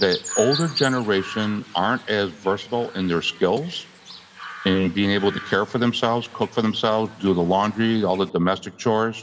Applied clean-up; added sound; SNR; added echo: none; Chirp, tweet; 14 dB; reverberation time 0.5 s.